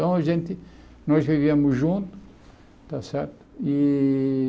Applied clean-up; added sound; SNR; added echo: none; none; none; none.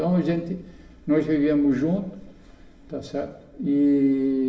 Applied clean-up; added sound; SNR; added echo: none; none; none; reverberation time 0.8 s.